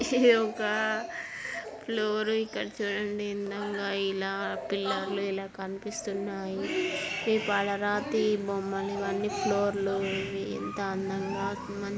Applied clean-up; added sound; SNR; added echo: none; none; none; none.